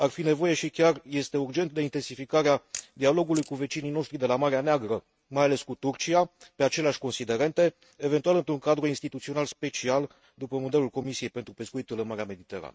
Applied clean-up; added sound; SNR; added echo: neural mask model RNNoise.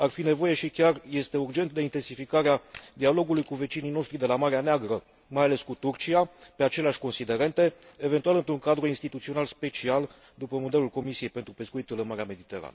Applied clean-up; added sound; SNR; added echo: none; Camera; 18 dB; none.